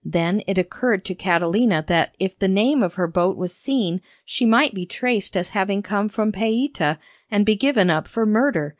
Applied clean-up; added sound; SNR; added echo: none; none; none; none.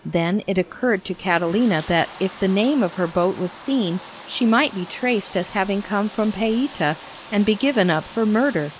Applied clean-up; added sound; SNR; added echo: none; Bathtub (filling or washing); 16 dB; none.